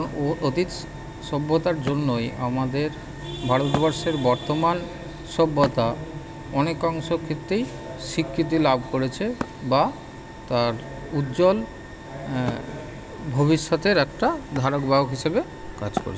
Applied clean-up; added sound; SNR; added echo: none; Wood; 16 dB; none.